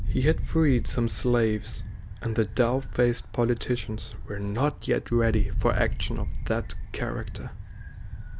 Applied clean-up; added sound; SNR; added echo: none; Wind; 3 dB; none.